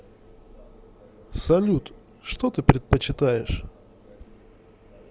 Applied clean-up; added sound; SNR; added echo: none; none; none; none.